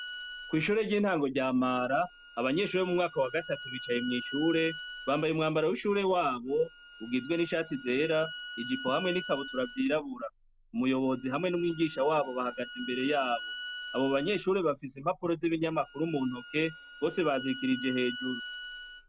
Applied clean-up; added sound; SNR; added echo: none; Bowed string instrument; 13 dB; none.